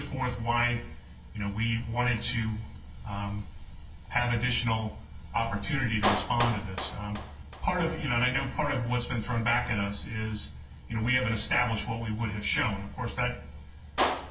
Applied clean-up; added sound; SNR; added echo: none; Clapping; 9 dB; reverberation time 0.2 s.